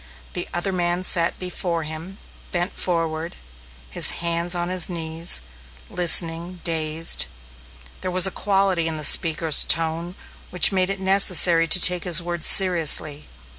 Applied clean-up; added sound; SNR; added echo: none; none; none; none.